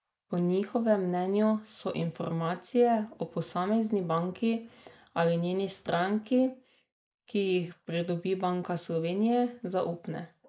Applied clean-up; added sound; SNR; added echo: neural mask model Resemble Enhance denoiser.